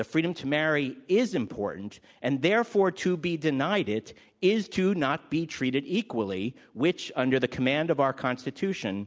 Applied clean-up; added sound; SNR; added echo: none; none; none; none.